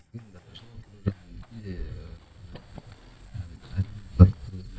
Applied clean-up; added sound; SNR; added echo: neural mask model DeepFilterNet 3.